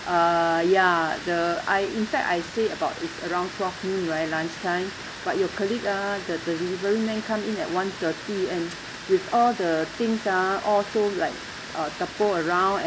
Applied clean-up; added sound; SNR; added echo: none; Water; 12 dB; none.